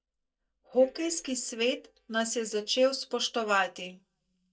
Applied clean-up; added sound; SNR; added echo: neural mask model DeepFilterNet 3.